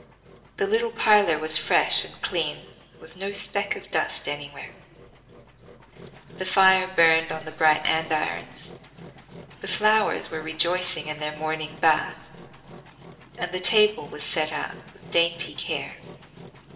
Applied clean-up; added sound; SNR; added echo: none; Engine; 19 dB; reverberation time 2.6 s.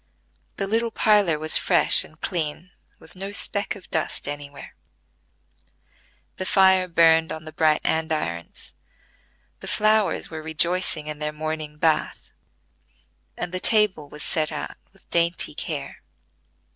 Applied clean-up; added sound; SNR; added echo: none; none; none; none.